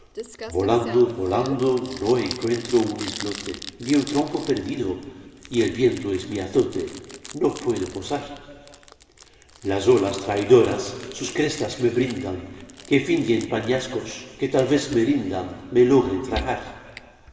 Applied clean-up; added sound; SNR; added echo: none; Crumpling, crinkling; 18 dB; reverberation time 1.8 s.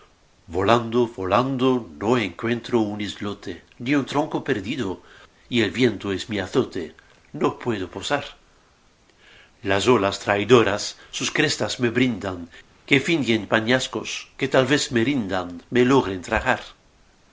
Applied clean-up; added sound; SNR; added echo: none; none; none; none.